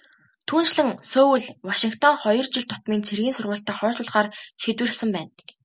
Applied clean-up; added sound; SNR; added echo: none; none; none; none.